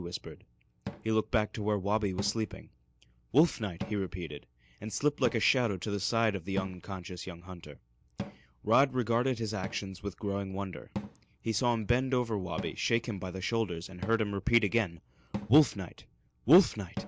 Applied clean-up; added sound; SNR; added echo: none; Cupboard open or close / Drawer open or close; 15 dB; none.